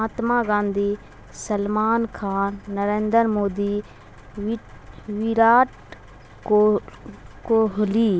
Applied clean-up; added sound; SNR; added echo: none; none; none; none.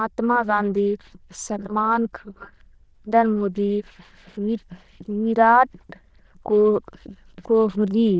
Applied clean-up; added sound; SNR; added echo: neural diffusion model UNIVERSE++.